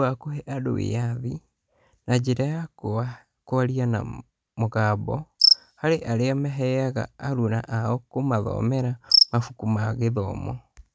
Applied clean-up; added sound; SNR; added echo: none; Cricket; 1 dB; none.